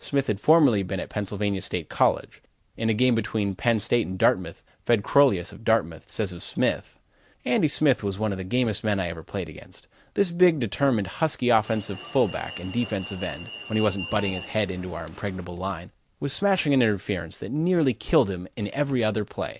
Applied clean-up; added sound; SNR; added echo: none; Alarm; 14 dB; none.